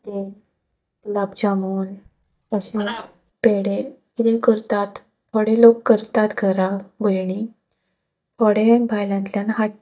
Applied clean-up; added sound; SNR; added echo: neural mask model DeepFilterNet 3.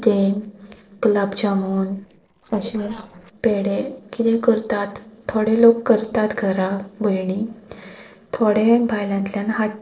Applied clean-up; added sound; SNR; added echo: neural separator model SepFormer DNS4.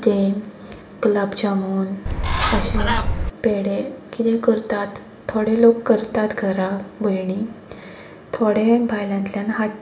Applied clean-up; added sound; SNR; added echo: none; Bird; -1 dB; reverberation time 1.7 s.